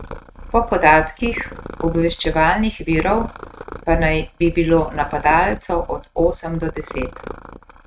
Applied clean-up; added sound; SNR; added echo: neural mask model RNNoise.